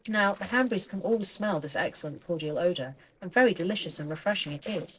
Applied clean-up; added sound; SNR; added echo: neural separator model SepFormer DNS4.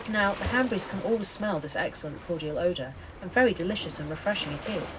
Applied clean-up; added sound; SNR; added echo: none; Waves, surf; 12 dB; reverberation time 0.4 s.